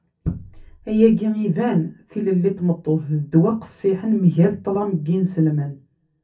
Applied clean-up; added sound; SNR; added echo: none; none; none; reverberation time 0.3 s.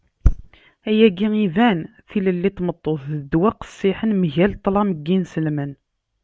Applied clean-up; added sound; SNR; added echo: none; none; none; none.